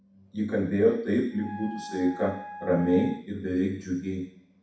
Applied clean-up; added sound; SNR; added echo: none; Wind instrument, woodwind instrument; 15 dB; reverberation time 0.6 s.